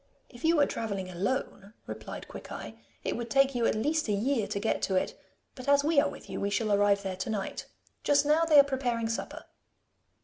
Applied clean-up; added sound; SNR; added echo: none; none; none; none.